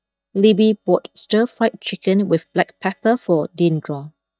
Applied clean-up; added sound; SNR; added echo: neural mask model DeepFilterNet 3.